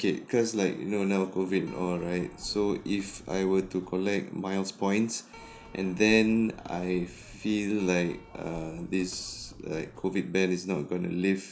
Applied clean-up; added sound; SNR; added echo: none; Keyboard (musical); 20 dB; none.